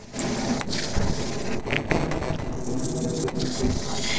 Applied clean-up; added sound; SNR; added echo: neural separator model SepFormer DNS4.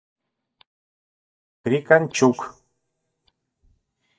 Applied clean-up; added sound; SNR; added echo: neural mask model DeepFilterNet 3.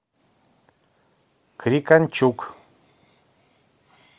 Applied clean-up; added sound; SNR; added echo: none; none; none; none.